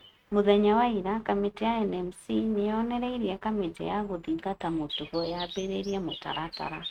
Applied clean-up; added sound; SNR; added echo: neural mask model RNNoise.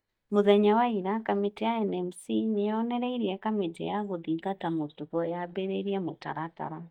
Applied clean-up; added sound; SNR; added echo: neural mask model DeepFilterNet 3.